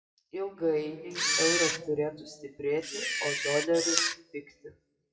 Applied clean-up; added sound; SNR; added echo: classical method WPE with log-MMSE.